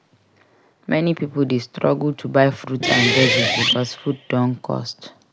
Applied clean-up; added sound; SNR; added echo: none; Guitar; 0 dB; none.